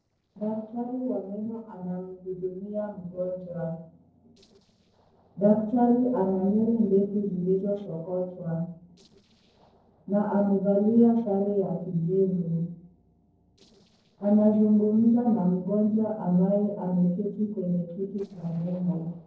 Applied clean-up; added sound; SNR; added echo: neural separator model SepFormer DNS4.